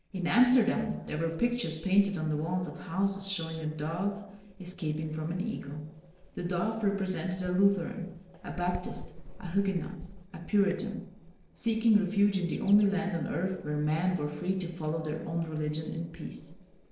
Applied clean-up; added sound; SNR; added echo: neural separator model SepFormer DNS4.